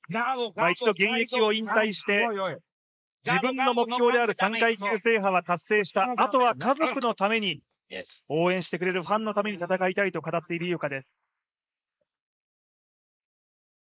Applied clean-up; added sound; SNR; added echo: neural mask model Resemble Enhance denoiser.